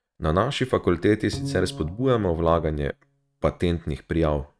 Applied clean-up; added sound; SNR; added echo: neural mask model RNNoise.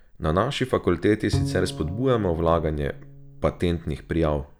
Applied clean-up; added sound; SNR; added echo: none; Bowed string instrument; 9 dB; none.